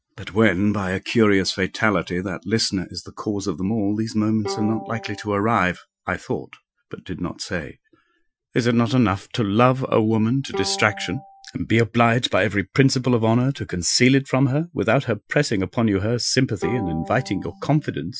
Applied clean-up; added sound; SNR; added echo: classical method Wiener filter.